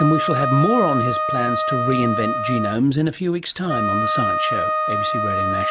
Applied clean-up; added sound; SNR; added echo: none; Wind instrument, woodwind instrument; 0 dB; none.